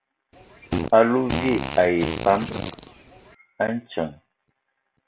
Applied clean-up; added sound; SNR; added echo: none; Fart; 6 dB; none.